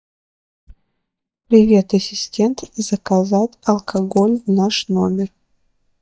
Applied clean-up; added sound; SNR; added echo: neural mask model DeepFilterNet 3.